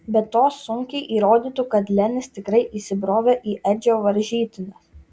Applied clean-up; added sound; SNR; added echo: none; none; none; none.